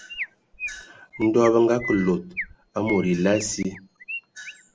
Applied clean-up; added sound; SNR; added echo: none; Chirp, tweet; 13 dB; none.